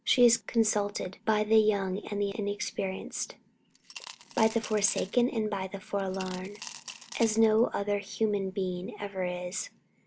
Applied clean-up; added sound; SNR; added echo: none; Coin (dropping) / Glass; 16 dB; none.